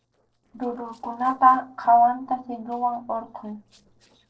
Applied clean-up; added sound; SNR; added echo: neural separator model SepFormer DNS4.